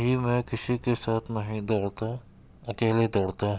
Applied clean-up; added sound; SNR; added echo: none; none; none; none.